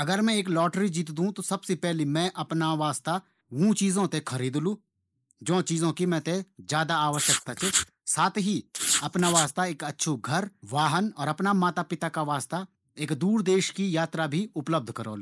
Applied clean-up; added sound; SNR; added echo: neural mask model Resemble Enhance denoiser.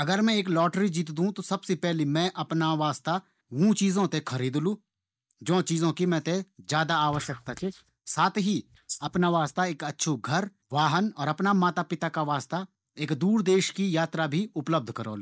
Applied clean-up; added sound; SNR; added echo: neural mask model DeepFilterNet 3.